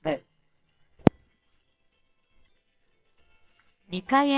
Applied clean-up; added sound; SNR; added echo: neural separator model SepFormer WHAMR!.